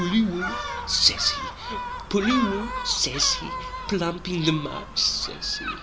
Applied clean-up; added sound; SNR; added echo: none; Gull, seagull; 7 dB; none.